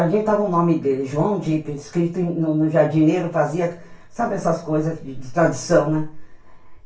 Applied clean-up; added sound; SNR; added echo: none; none; none; reverberation time 0.3 s.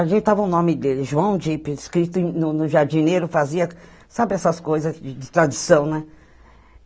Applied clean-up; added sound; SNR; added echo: none; none; none; none.